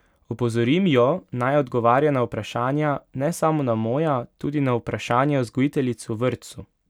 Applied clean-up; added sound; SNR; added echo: none; none; none; none.